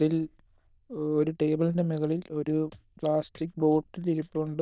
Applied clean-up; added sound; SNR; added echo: neural diffusion model UNIVERSE++.